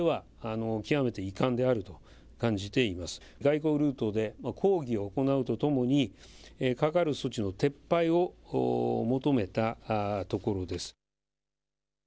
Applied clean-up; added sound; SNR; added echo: none; none; none; none.